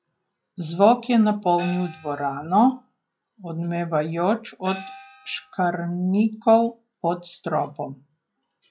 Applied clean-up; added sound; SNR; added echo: classical method log-MMSE.